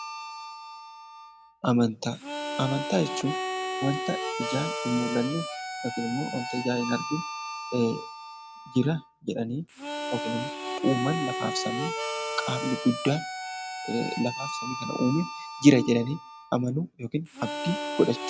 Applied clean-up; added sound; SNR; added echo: none; Harmonica; 6 dB; none.